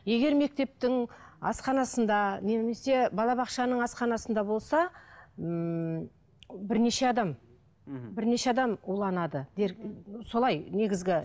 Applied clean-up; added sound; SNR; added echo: none; none; none; none.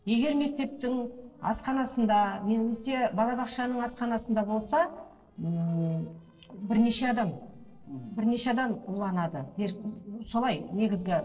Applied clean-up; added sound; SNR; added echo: neural separator model SepFormer DNS4.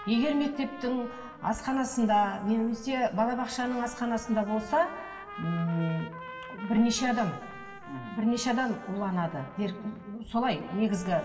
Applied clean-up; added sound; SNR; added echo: none; Trumpet; 16 dB; reverberation time 1.8 s.